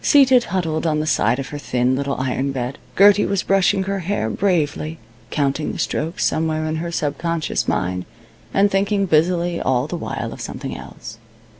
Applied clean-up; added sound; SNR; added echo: none; none; none; none.